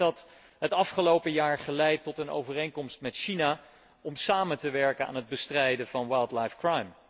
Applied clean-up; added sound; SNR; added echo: none; none; none; none.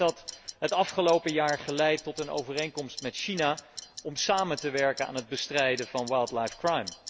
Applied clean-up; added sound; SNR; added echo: none; Clock; 15 dB; none.